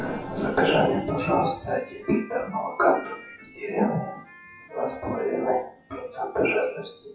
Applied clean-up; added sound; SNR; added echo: classical method WPE with log-MMSE.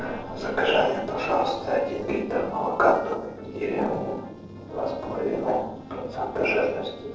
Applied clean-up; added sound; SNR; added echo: neural separator model SepFormer DNS4.